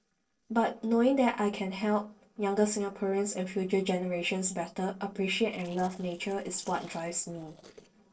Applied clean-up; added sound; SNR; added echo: neural separator model SepFormer DNS4.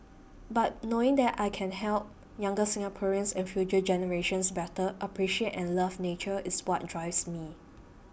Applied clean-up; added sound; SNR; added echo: none; none; none; none.